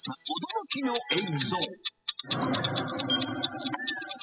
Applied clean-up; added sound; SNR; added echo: classical method spectral subtraction.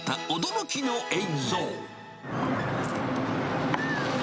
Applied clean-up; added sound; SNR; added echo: none; none; none; none.